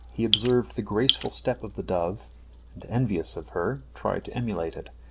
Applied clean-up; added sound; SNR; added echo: none; Drip; -2 dB; none.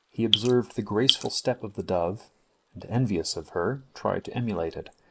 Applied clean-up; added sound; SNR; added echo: neural mask model Resemble Enhance denoiser.